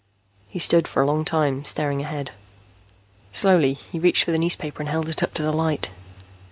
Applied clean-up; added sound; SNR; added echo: none; none; none; none.